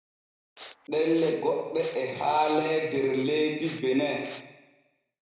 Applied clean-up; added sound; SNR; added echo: none; Respiratory sounds; 14 dB; reverberation time 1.0 s.